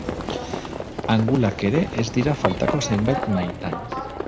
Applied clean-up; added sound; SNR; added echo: none; Livestock, farm animals, working animals; 5 dB; none.